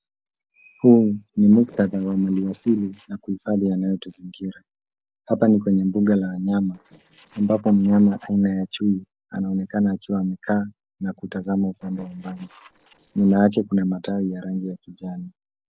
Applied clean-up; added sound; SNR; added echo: neural separator model SepFormer DNS4.